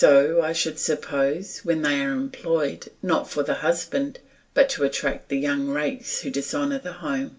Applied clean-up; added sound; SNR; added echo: none; none; none; reverberation time 0.2 s.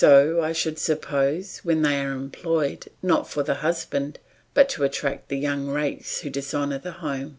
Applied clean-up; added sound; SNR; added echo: none; none; none; none.